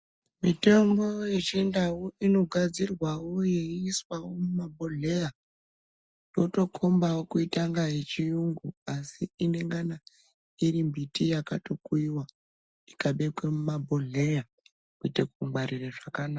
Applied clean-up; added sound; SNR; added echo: none; none; none; none.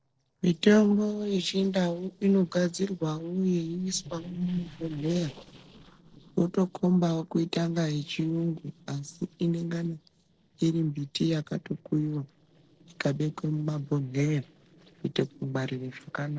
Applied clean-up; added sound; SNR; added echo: neural separator model SepFormer DNS4.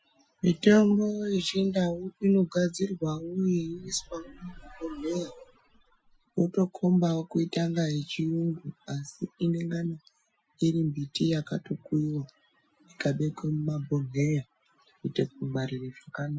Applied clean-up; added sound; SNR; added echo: classical method Wiener filter.